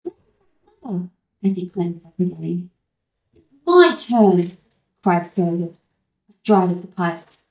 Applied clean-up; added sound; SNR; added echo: neural mask model DeepFilterNet 3.